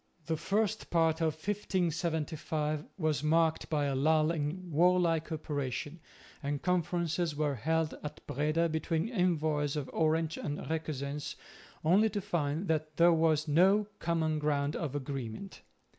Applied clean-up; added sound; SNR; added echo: none; none; none; none.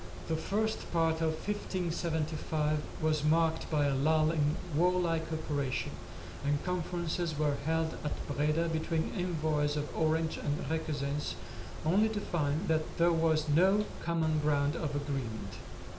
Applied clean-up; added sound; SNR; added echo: none; Mechanisms; 9 dB; reverberation time 1.2 s.